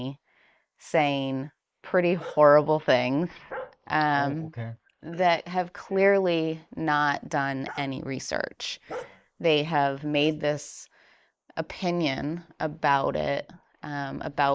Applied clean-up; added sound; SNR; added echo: neural mask model Resemble Enhance denoiser.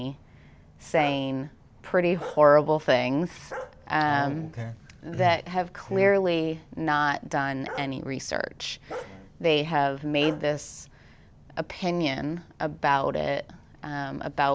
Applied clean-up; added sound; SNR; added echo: none; Bark; 16 dB; none.